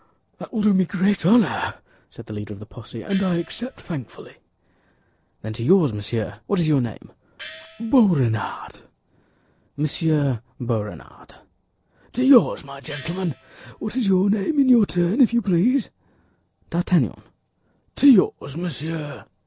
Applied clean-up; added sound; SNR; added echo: neural separator model SepFormer DNS4.